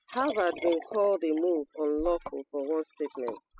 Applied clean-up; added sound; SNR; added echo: classical method spectral subtraction.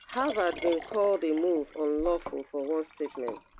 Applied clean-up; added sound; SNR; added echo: none; Liquid; 13 dB; none.